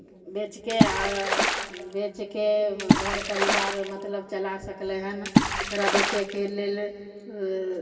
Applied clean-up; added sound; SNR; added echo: none; Water / Splash, splatter; -3 dB; reverberation time 3.0 s.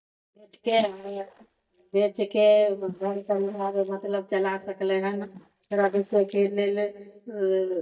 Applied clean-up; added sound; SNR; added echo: neural mask model DeepFilterNet 3.